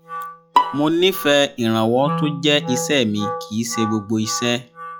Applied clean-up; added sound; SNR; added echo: classical method log-MMSE.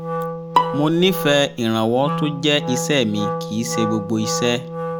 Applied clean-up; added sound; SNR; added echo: none; Bowed string instrument + Wind instrument, woodwind instrument; 4 dB; none.